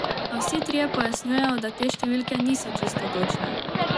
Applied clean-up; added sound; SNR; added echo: none; Livestock, farm animals, working animals; 1 dB; none.